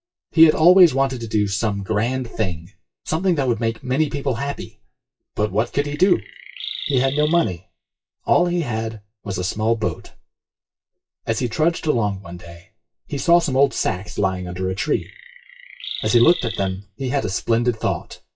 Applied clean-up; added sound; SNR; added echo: classical method WPE with log-MMSE.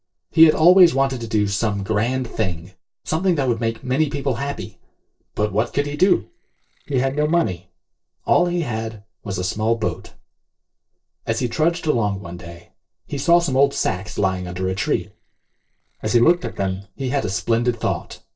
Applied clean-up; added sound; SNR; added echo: neural separator model SepFormer DNS4.